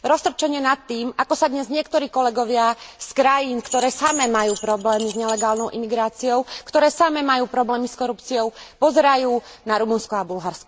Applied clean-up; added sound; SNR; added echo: none; Keys jangling; 12 dB; none.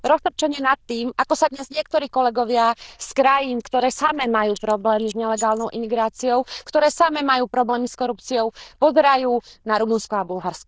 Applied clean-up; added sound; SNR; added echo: neural diffusion model UNIVERSE++.